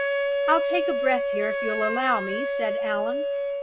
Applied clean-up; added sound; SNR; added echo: none; Wind instrument, woodwind instrument; -2 dB; none.